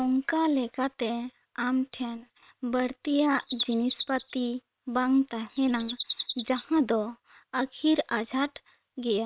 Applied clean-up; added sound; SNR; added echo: neural separator model SepFormer WHAM!.